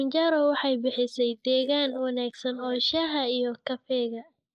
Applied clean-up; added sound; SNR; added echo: neural mask model Resemble Enhance denoiser.